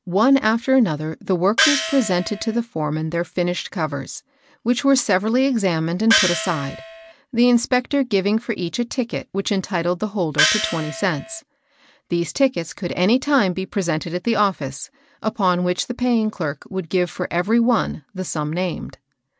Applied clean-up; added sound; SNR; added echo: none; Gong; 2 dB; none.